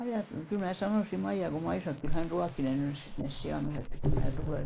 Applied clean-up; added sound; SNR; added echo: neural mask model Resemble Enhance denoiser.